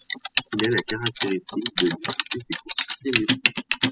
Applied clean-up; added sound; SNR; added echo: classical method spectral subtraction.